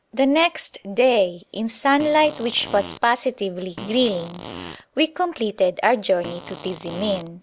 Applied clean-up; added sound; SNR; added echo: none; Fart; 15 dB; none.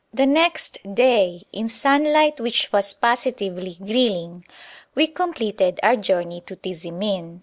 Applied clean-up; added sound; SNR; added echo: none; none; none; none.